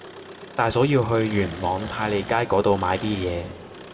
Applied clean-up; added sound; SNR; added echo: none; Engine; 14 dB; reverberation time 0.9 s.